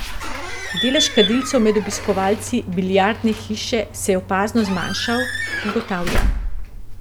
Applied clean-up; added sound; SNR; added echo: none; Squeak / Slam / Alarm / Wood; 4 dB; none.